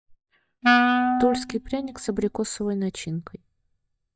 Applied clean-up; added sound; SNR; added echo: neural mask model DeepFilterNet 3.